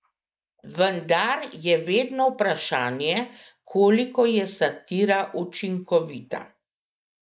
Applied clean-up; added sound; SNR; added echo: neural mask model Resemble Enhance denoiser.